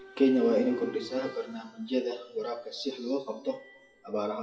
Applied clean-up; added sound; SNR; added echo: classical method WPE with log-MMSE.